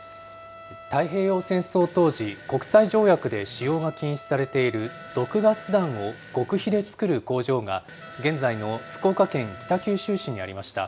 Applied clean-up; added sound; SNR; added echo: none; Fart + Trumpet; 19 dB; none.